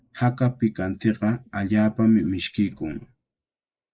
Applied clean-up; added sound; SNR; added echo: neural mask model Resemble Enhance denoiser.